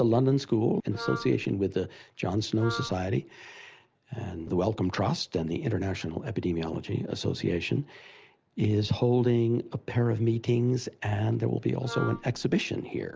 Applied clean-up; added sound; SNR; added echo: none; Wind instrument, woodwind instrument; 11 dB; none.